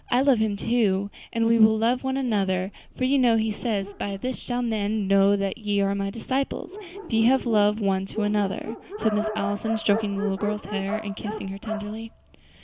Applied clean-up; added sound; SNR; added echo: none; Dog; 13 dB; none.